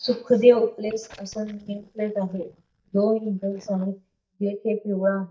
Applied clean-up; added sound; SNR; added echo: neural mask model DeepFilterNet 3.